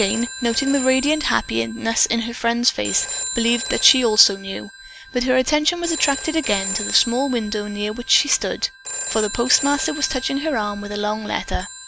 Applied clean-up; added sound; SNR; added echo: none; Telephone; 9 dB; none.